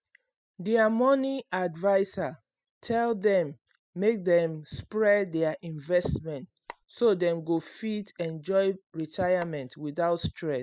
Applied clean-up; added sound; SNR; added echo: classical method spectral subtraction.